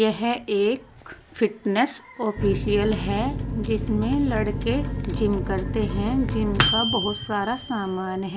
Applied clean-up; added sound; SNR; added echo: none; Microwave oven; 4 dB; none.